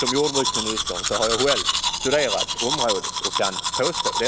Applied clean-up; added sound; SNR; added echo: none; Domestic sounds, home sounds; 0 dB; none.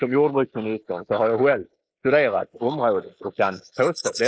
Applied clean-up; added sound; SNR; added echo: neural mask model Resemble Enhance denoiser.